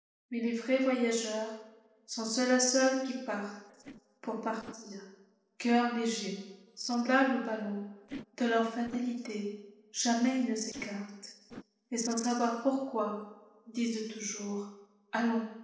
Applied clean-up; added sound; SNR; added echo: neural separator model SepFormer DNS4.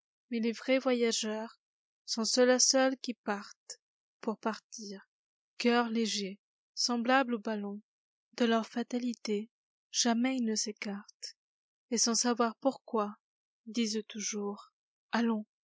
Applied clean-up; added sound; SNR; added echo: none; none; none; none.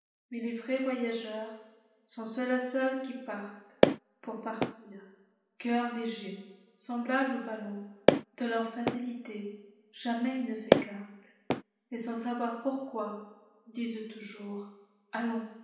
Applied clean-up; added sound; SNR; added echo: none; Walk, footsteps; -3 dB; reverberation time 0.9 s.